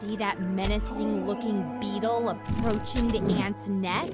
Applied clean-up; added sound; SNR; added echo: none; Dog; 8 dB; none.